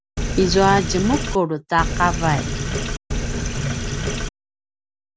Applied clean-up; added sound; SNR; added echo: none; Sink (filling or washing); 1 dB; none.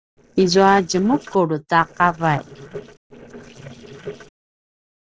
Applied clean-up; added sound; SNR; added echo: neural separator model SepFormer DNS4.